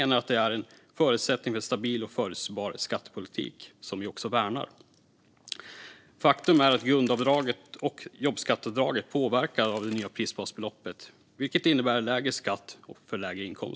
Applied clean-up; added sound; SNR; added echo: neural separator model SepFormer DNS4.